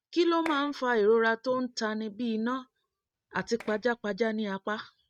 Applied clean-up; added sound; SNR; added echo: neural mask model RNNoise.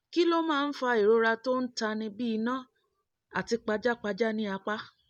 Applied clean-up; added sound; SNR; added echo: none; none; none; none.